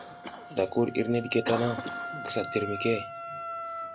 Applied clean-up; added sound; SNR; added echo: none; Wind instrument, woodwind instrument + Cough; 7 dB; none.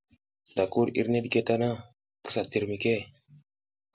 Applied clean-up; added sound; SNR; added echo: none; none; none; none.